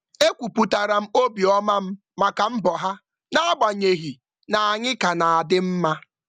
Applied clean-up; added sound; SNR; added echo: none; none; none; none.